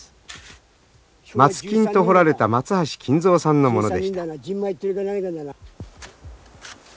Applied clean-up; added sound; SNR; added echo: none; none; none; none.